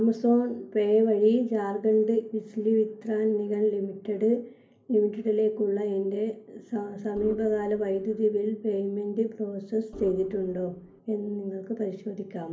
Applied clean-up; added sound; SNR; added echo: none; Organ; 17 dB; reverberation time 0.3 s.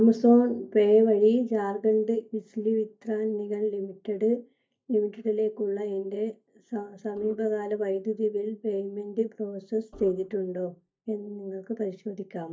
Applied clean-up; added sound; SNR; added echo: neural mask model DeepFilterNet 3.